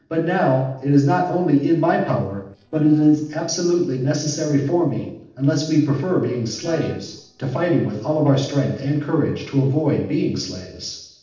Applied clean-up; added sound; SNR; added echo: neural separator model SepFormer DNS4.